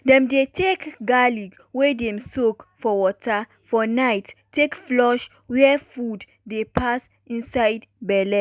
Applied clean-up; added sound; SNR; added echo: none; none; none; none.